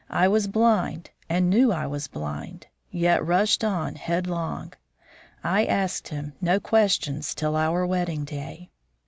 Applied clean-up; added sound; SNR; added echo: none; none; none; none.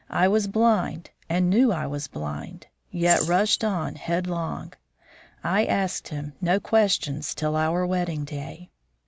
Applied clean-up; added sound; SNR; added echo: none; Rattle / Keys jangling; 11 dB; none.